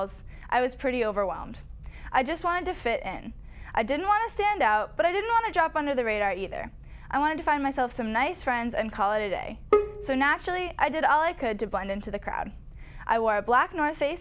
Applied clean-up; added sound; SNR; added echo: none; Bowed string instrument; 3 dB; none.